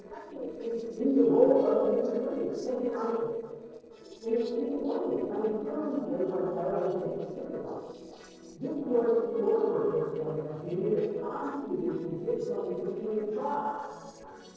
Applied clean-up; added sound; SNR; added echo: neural separator model SepFormer DNS4.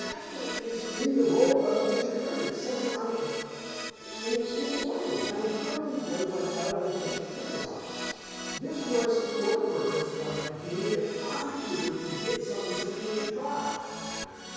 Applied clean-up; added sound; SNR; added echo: none; Keyboard (musical); 8 dB; reverberation time 2.2 s.